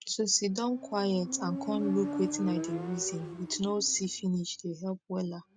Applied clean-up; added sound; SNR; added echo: none; Motorcycle; 7 dB; none.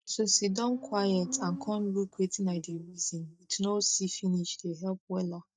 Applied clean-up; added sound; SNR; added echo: neural mask model DeepFilterNet 3.